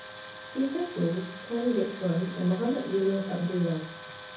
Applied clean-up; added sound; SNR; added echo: none; Tools; 14 dB; reverberation time 0.6 s.